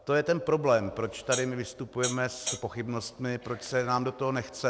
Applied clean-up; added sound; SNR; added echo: none; Hi-hat; 6 dB; none.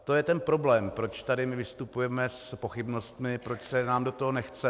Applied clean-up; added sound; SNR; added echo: none; none; none; none.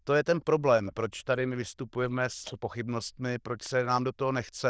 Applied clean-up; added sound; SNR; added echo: neural diffusion model UNIVERSE++.